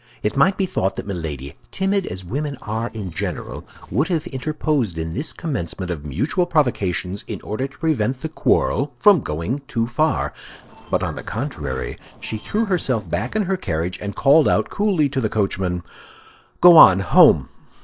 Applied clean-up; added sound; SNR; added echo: neural separator model SepFormer DNS4.